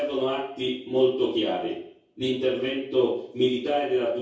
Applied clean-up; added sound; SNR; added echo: none; none; none; reverberation time 0.6 s.